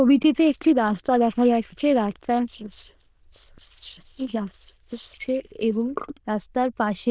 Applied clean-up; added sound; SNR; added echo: neural diffusion model UNIVERSE++.